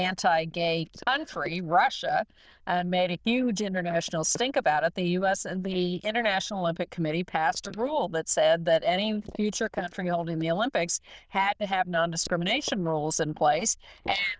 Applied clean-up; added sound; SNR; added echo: neural diffusion model UNIVERSE++.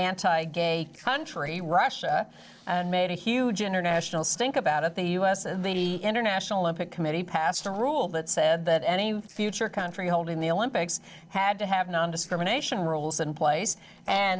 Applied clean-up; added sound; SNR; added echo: neural separator model SepFormer DNS4.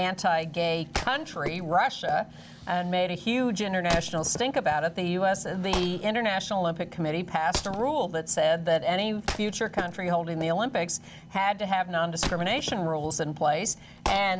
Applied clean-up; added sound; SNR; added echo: none; Wood; 12 dB; none.